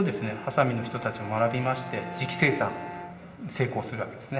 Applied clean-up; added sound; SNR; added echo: none; Bowed string instrument; 12 dB; reverberation time 1.9 s.